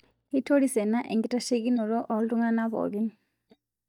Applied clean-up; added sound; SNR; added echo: neural mask model DeepFilterNet 3.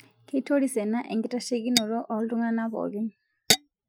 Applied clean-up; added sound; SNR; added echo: classical method Wiener filter.